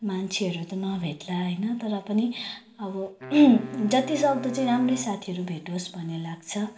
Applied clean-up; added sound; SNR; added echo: none; Wind instrument, woodwind instrument; 16 dB; reverberation time 1.2 s.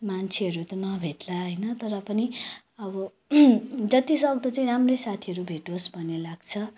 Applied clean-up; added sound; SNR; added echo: none; none; none; none.